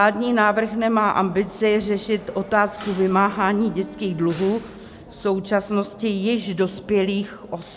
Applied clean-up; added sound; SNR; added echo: none; Mechanisms; 19 dB; none.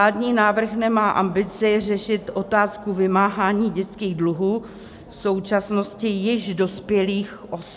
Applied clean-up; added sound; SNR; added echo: none; none; none; none.